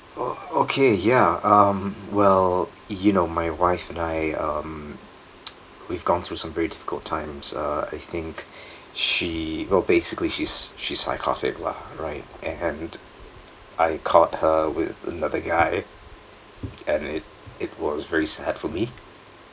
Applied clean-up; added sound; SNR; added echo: none; none; none; none.